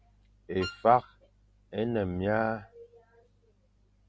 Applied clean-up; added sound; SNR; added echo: none; Wind instrument, woodwind instrument; 13 dB; none.